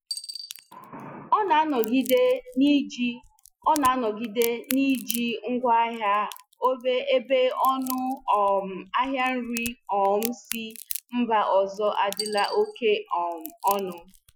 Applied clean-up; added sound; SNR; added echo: classical method Wiener filter.